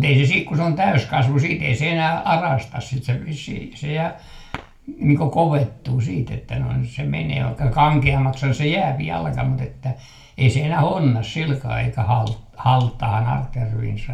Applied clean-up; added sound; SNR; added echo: none; none; none; reverberation time 0.3 s.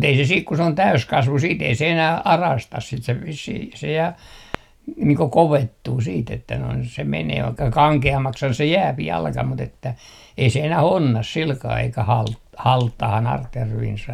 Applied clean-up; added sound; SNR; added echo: none; none; none; none.